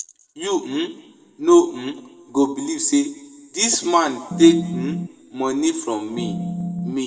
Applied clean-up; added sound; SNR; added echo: none; Organ; 5 dB; reverberation time 0.9 s.